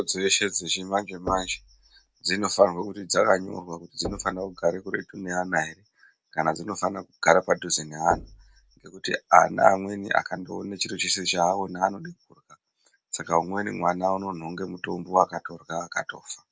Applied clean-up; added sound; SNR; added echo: none; Knock; 16 dB; none.